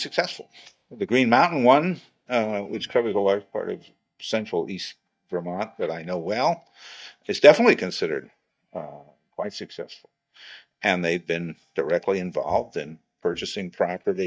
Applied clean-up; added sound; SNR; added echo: neural mask model DeepFilterNet 3.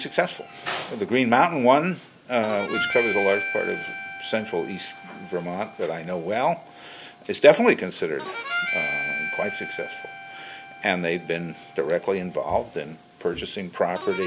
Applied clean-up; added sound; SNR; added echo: none; Harmonica; 9 dB; none.